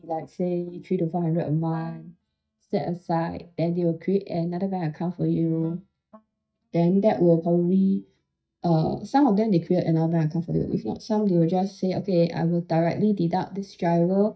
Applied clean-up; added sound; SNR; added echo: neural mask model DeepFilterNet 3.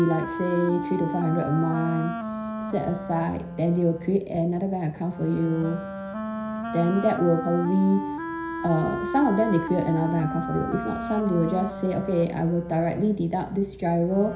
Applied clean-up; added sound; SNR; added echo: none; Wind instrument, woodwind instrument; 7 dB; reverberation time 0.5 s.